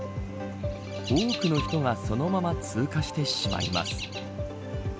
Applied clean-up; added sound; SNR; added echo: none; Chirp, tweet; 12 dB; none.